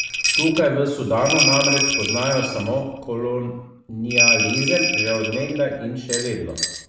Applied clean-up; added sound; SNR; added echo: none; Bell; 1 dB; reverberation time 0.8 s.